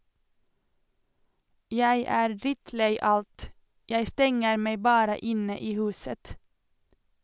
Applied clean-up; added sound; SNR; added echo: none; none; none; none.